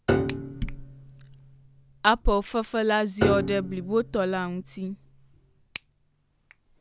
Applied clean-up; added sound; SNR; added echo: none; Piano; 4 dB; none.